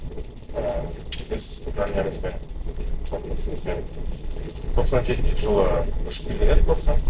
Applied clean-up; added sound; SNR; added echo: neural separator model SepFormer DNS4.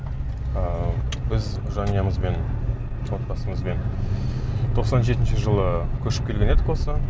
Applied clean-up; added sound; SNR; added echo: none; none; none; none.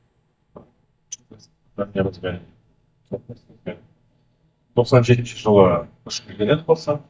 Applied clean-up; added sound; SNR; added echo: neural mask model DeepFilterNet 3.